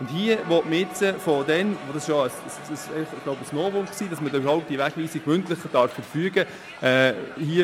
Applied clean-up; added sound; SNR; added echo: none; Crowd; 16 dB; none.